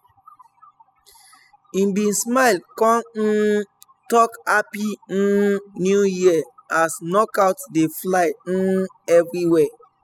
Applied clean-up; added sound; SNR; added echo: classical method spectral subtraction.